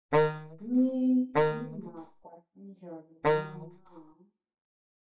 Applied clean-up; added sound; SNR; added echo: neural mask model DeepFilterNet 3.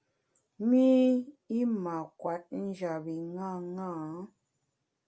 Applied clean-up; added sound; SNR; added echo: none; none; none; none.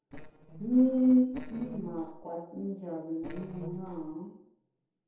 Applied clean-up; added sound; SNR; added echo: neural separator model SepFormer DNS4.